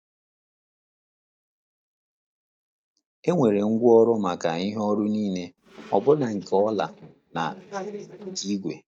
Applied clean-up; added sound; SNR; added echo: neural mask model DeepFilterNet 3.